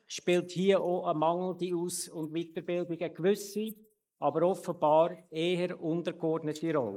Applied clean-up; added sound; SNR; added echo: neural mask model Resemble Enhance denoiser.